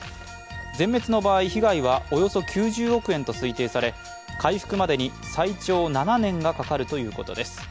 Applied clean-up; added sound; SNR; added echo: none; none; none; none.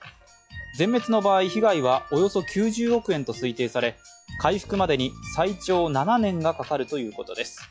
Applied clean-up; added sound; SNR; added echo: classical method log-MMSE.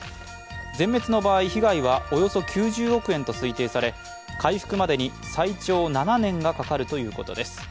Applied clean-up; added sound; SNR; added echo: none; Wind instrument, woodwind instrument; 17 dB; none.